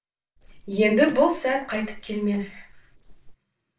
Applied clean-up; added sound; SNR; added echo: neural separator model SepFormer DNS4.